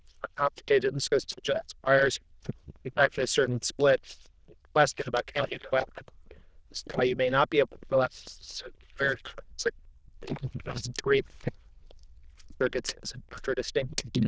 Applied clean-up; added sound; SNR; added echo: neural diffusion model UNIVERSE++.